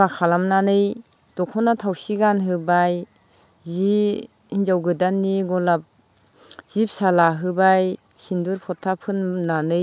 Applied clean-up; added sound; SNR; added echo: none; none; none; none.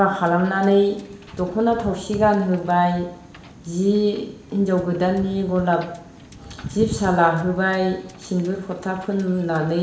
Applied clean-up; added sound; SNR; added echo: none; Wind / Boat, Water vehicle; 17 dB; reverberation time 0.7 s.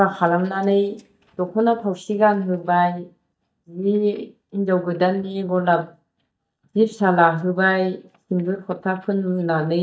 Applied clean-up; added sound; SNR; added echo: neural mask model DeepFilterNet 3.